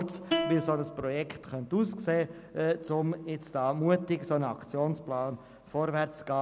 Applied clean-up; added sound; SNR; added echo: none; Plucked string instrument; 7 dB; none.